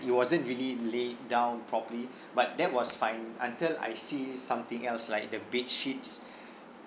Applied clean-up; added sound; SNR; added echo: none; none; none; none.